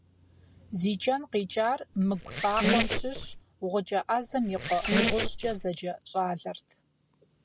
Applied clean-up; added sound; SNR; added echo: none; Squeak; -1 dB; none.